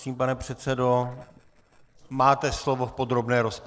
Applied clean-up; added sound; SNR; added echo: neural separator model SepFormer DNS4.